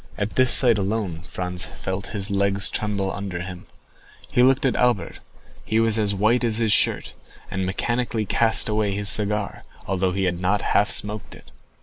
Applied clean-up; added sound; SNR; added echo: none; none; none; none.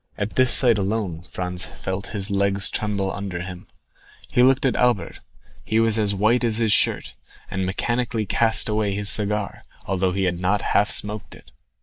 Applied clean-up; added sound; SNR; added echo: neural mask model DeepFilterNet 3.